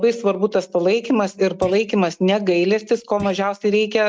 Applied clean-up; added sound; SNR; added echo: neural mask model RNNoise.